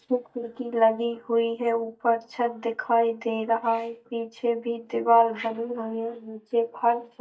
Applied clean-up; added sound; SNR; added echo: neural mask model DeepFilterNet 3.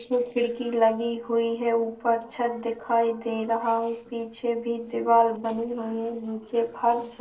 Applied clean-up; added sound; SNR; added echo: neural separator model SepFormer DNS4.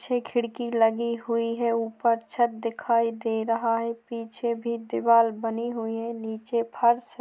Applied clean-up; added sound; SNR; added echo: none; none; none; none.